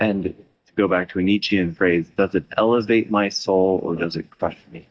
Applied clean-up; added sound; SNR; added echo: neural mask model DeepFilterNet 3.